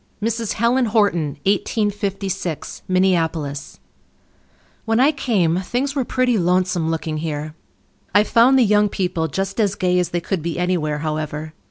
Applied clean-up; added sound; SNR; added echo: none; none; none; none.